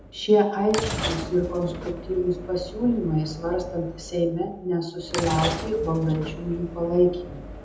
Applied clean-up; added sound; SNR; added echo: none; Sliding door / Train; 9 dB; reverberation time 0.8 s.